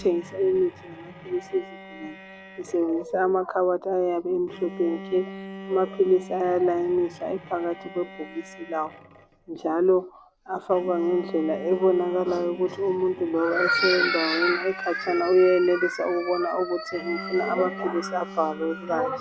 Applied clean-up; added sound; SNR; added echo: none; Bowed string instrument; 17 dB; none.